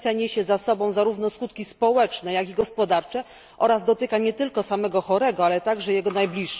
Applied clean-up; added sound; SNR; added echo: none; none; none; none.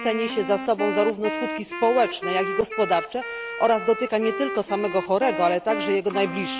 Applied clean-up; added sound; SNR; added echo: none; Wind instrument, woodwind instrument; 7 dB; none.